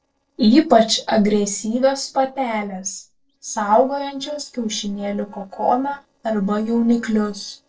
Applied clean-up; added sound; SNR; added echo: neural separator model SepFormer DNS4.